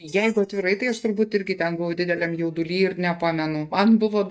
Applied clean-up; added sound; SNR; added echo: neural mask model DeepFilterNet 3.